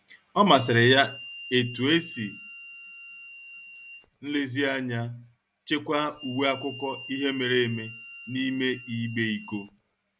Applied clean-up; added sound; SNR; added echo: none; Harmonica; 16 dB; none.